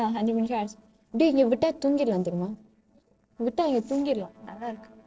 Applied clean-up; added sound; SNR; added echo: neural separator model SepFormer DNS4.